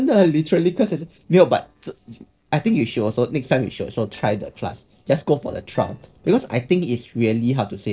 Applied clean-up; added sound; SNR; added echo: neural separator model SepFormer DNS4.